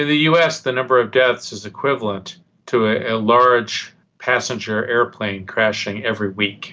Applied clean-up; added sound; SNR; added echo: none; none; none; none.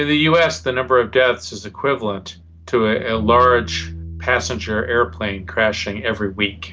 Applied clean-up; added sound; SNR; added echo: none; Bass guitar; 15 dB; none.